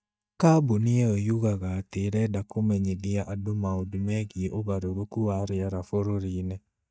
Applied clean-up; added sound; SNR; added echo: neural mask model DeepFilterNet 3.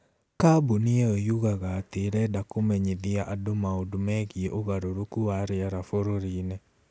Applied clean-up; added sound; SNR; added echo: none; none; none; none.